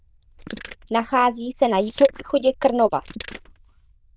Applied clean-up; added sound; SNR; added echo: neural diffusion model UNIVERSE++.